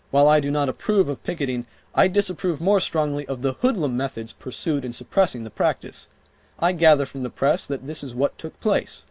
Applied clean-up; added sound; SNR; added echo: none; none; none; none.